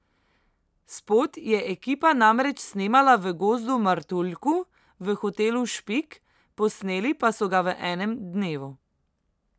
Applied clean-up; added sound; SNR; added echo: none; none; none; none.